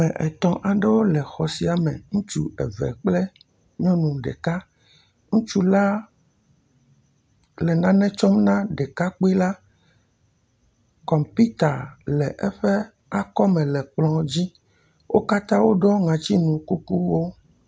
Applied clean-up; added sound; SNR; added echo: none; none; none; none.